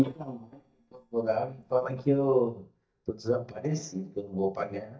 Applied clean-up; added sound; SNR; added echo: neural mask model DeepFilterNet 3.